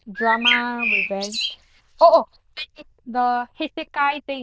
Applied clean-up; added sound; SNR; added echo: neural diffusion model UNIVERSE++.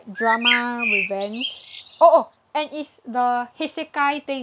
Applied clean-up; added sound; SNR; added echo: none; Bird; 3 dB; none.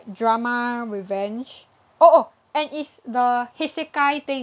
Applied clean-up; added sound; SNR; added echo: none; none; none; none.